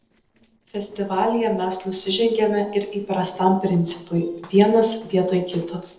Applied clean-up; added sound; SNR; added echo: neural separator model SepFormer DNS4.